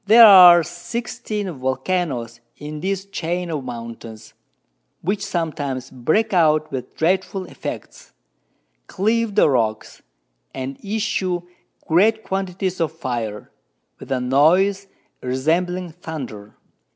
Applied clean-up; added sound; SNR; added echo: none; none; none; none.